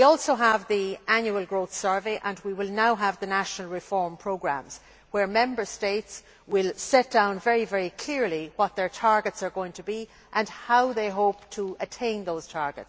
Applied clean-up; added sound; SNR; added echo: none; none; none; none.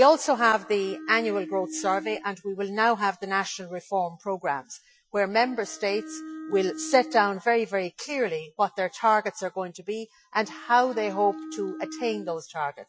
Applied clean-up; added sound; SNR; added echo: classical method Wiener filter.